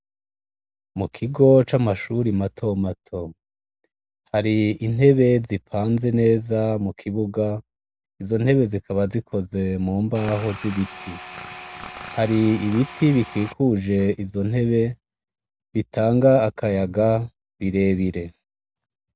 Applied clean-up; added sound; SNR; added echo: none; Tools; 15 dB; none.